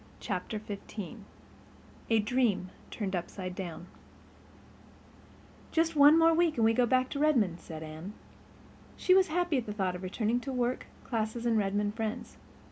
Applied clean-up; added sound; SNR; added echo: none; none; none; none.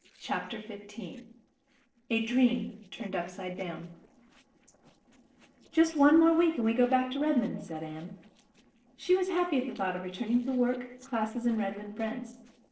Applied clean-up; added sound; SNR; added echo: neural separator model SepFormer DNS4.